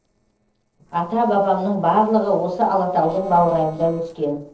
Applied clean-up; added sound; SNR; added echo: neural separator model SepFormer DNS4.